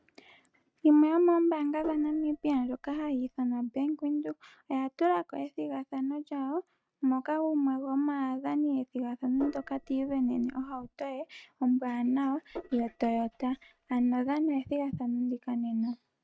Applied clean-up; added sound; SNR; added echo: neural mask model RNNoise.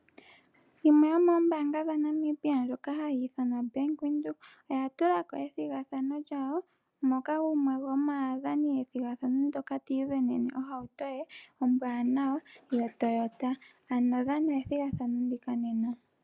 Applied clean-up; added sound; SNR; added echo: none; none; none; none.